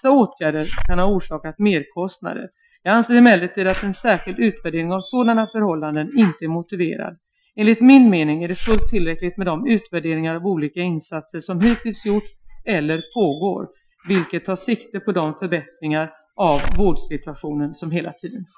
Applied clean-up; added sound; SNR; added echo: classical method Wiener filter.